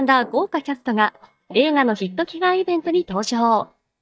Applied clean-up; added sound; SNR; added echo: neural mask model DeepFilterNet 3.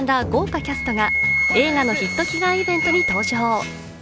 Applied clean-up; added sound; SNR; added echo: none; Wind instrument, woodwind instrument; 2 dB; none.